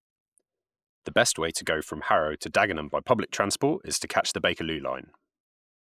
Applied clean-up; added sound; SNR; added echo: neural mask model Resemble Enhance denoiser.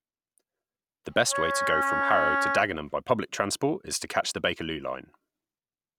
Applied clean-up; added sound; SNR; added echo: none; Wind instrument, woodwind instrument; -3 dB; none.